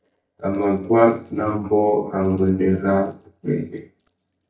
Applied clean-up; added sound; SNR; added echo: neural mask model DeepFilterNet 3.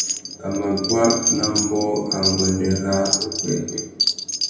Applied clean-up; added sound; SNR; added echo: none; Wind chime; 3 dB; reverberation time 0.9 s.